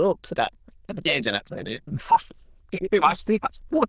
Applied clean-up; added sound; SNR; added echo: neural diffusion model UNIVERSE++.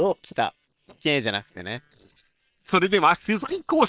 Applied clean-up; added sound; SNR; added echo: neural separator model SepFormer WHAM!.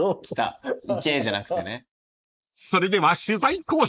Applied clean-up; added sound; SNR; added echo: neural mask model Resemble Enhance denoiser.